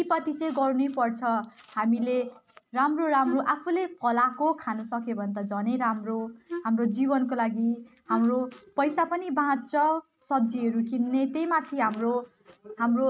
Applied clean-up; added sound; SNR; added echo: neural mask model RNNoise.